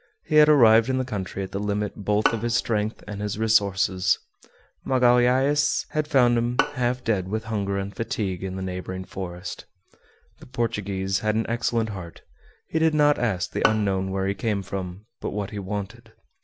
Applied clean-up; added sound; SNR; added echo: none; Bowed string instrument; 8 dB; none.